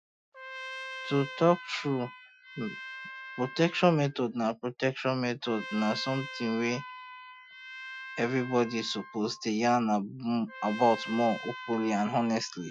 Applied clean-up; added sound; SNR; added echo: classical method Wiener filter.